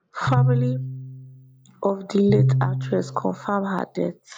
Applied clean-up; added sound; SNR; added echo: none; Piano; -1 dB; none.